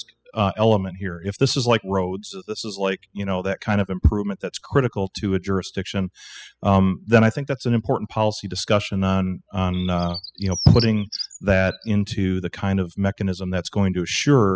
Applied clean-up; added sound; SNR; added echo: classical method spectral subtraction.